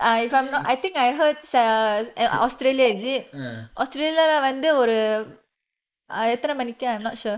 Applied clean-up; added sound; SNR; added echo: neural mask model Resemble Enhance denoiser.